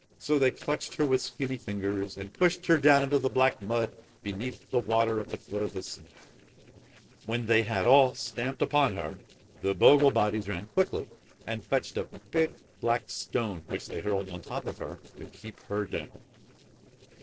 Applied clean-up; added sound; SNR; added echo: neural separator model SepFormer DNS4.